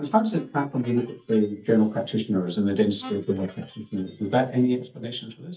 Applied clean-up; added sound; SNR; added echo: neural mask model DeepFilterNet 3.